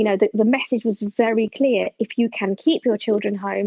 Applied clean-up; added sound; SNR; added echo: none; none; none; none.